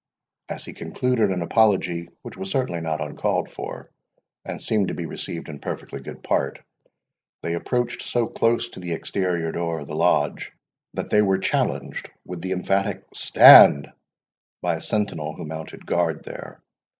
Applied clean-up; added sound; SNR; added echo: neural mask model Resemble Enhance denoiser.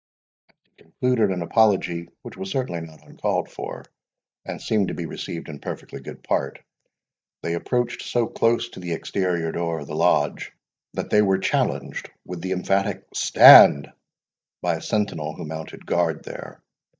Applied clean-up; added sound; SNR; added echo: neural mask model DeepFilterNet 3.